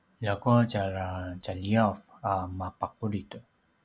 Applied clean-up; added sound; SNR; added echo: none; none; none; none.